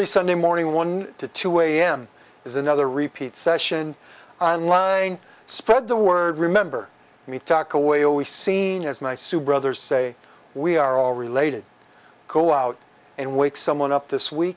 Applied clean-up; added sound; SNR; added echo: none; none; none; none.